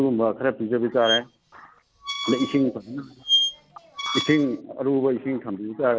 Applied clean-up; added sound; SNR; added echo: none; Squeak; 5 dB; none.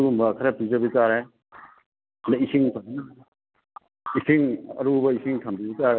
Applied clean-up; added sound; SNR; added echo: none; none; none; none.